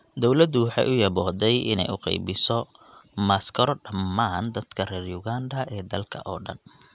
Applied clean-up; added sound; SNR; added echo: none; none; none; none.